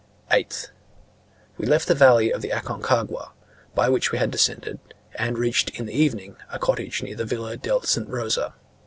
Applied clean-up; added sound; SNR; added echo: none; none; none; none.